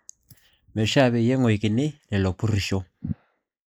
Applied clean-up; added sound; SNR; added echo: neural mask model Resemble Enhance denoiser.